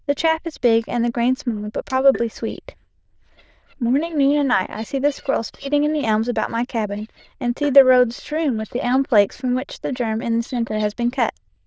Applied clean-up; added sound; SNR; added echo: neural diffusion model UNIVERSE++.